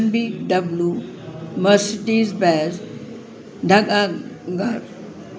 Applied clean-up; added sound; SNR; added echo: none; none; none; none.